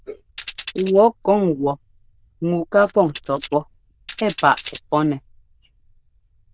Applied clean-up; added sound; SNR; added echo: neural diffusion model UNIVERSE++.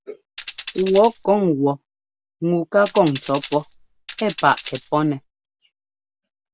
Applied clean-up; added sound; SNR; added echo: none; Tambourine; 10 dB; none.